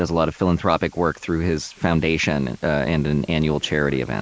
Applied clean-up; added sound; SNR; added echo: neural mask model Resemble Enhance denoiser.